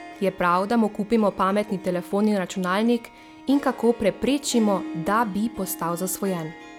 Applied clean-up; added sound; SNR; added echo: none; Harp; 16 dB; none.